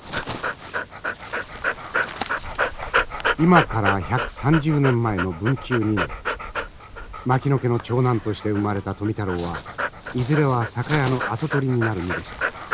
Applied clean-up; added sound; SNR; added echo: none; Dog; 5 dB; none.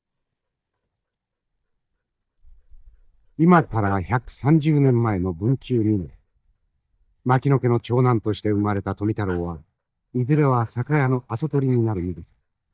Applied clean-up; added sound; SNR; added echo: neural mask model DeepFilterNet 3.